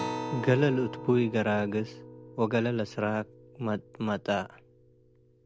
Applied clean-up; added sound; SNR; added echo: none; Acoustic guitar; 12 dB; none.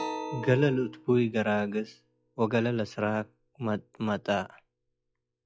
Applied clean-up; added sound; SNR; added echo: classical method log-MMSE.